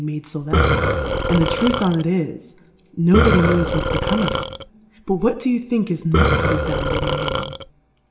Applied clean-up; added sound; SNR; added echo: none; Burping, eructation; -2 dB; reverberation time 0.9 s.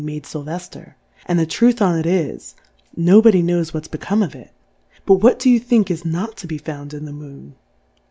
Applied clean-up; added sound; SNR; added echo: none; none; none; none.